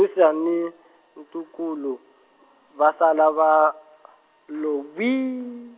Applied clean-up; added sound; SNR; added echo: none; none; none; none.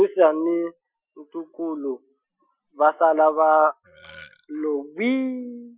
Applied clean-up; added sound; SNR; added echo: classical method Wiener filter.